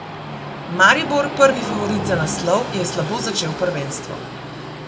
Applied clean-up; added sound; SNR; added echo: none; Train; 7 dB; reverberation time 0.3 s.